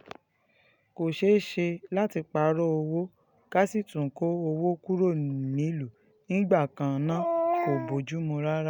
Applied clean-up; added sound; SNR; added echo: none; none; none; none.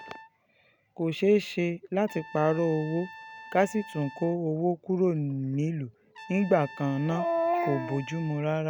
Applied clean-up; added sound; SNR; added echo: none; Trumpet; 19 dB; none.